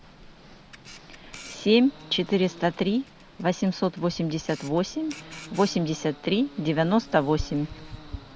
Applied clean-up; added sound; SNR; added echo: none; Camera; 18 dB; none.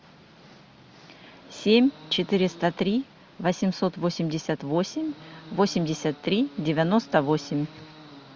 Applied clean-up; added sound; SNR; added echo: none; none; none; none.